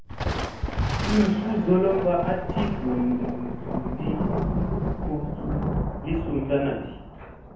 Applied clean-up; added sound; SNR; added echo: none; Thunder; 1 dB; reverberation time 0.7 s.